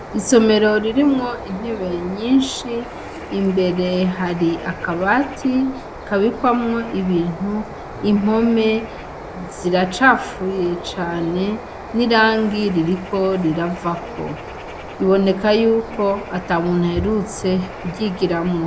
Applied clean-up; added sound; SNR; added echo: none; Bird; 13 dB; none.